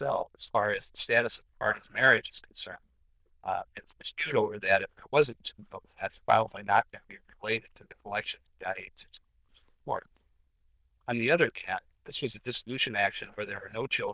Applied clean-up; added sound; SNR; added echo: neural diffusion model UNIVERSE++.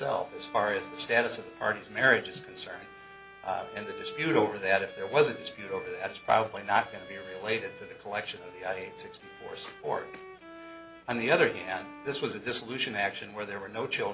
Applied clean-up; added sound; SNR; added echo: none; Bowed string instrument; 16 dB; none.